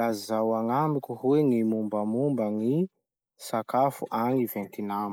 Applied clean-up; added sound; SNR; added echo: neural mask model Resemble Enhance denoiser.